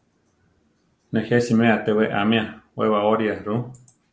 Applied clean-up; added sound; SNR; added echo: none; none; none; none.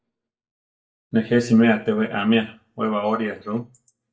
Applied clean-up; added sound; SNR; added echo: neural mask model DeepFilterNet 3.